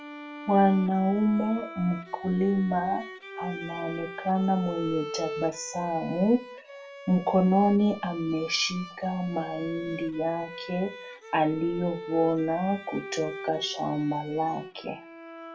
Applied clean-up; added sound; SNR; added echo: none; Bowed string instrument; 13 dB; reverberation time 0.2 s.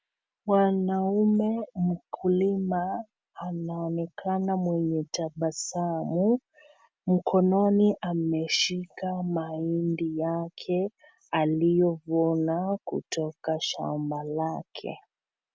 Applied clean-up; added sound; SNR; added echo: none; none; none; none.